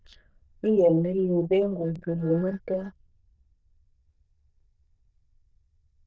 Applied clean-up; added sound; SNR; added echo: neural diffusion model UNIVERSE++.